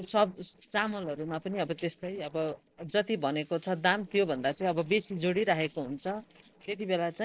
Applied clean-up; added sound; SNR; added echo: neural separator model SepFormer DNS4.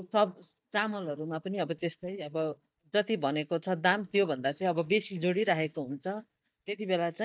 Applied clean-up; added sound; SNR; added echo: neural mask model DeepFilterNet 3.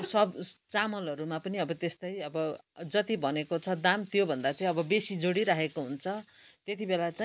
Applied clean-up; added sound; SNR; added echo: none; none; none; none.